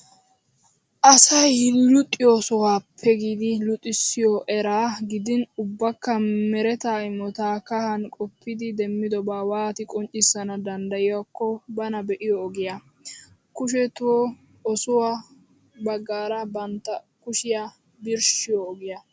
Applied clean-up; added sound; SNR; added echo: none; none; none; none.